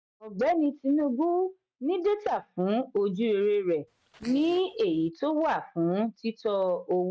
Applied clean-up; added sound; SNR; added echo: neural mask model RNNoise.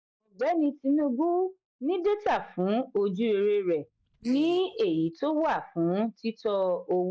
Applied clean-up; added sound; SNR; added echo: neural mask model DeepFilterNet 3.